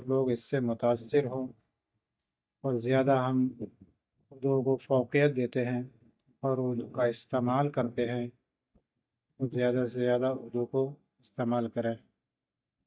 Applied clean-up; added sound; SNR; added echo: neural mask model DeepFilterNet 3.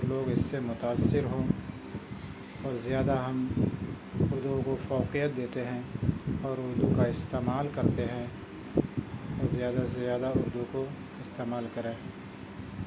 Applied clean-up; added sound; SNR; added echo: none; none; none; none.